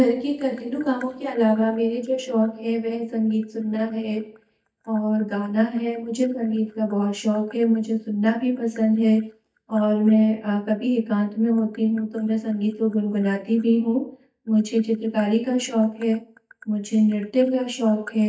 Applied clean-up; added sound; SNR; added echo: neural mask model DeepFilterNet 3.